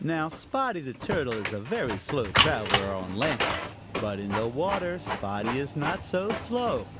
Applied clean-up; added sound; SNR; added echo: none; Printer; 2 dB; none.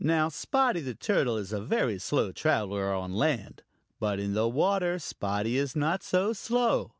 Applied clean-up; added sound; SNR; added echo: none; none; none; none.